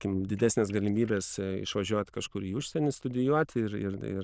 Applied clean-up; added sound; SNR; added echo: neural diffusion model UNIVERSE++.